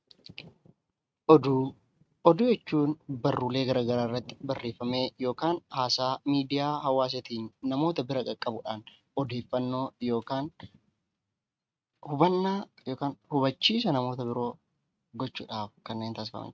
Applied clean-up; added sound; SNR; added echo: neural mask model RNNoise.